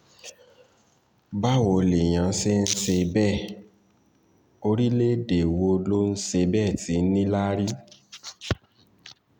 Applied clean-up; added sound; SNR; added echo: none; none; none; none.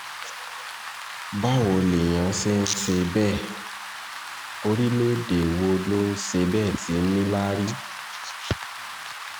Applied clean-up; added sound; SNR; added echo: none; Rain; 11 dB; none.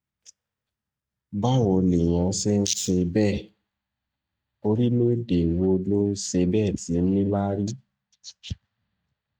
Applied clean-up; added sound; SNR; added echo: neural mask model DeepFilterNet 3.